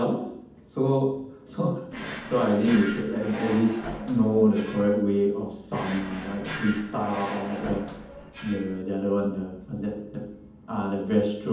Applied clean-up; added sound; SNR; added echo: none; Drawer open or close; 11 dB; reverberation time 0.8 s.